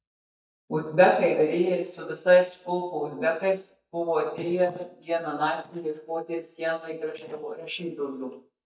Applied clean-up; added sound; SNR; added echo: neural mask model DeepFilterNet 3.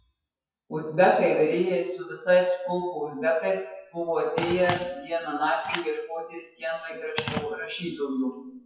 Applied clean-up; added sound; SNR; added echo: classical method WPE with log-MMSE.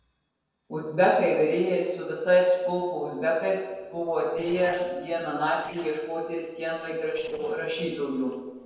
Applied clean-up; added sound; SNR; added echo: neural separator model SepFormer DNS4.